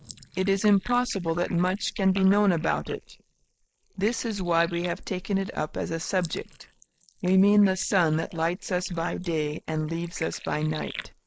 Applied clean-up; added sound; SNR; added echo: neural mask model Resemble Enhance denoiser.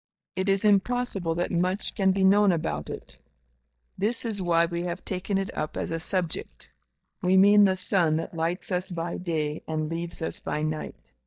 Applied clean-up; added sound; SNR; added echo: neural mask model DeepFilterNet 3.